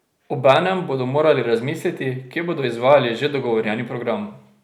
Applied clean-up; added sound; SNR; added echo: none; none; none; none.